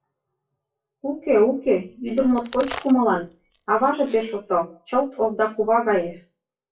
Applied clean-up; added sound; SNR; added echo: classical method WPE with log-MMSE.